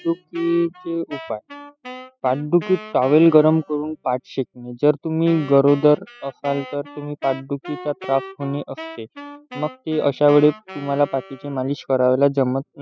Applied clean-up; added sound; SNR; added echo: classical method spectral subtraction.